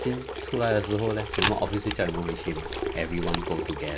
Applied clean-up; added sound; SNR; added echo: none; Camera + Sink (filling or washing) / Water tap, faucet; 2 dB; none.